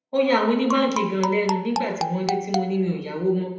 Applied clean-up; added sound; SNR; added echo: none; Marimba, xylophone; 6 dB; reverberation time 0.8 s.